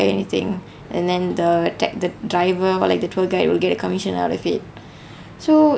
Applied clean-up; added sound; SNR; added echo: none; none; none; none.